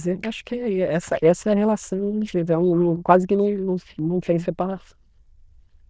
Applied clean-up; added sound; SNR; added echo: neural diffusion model UNIVERSE++.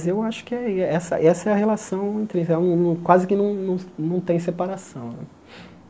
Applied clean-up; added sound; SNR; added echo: none; none; none; none.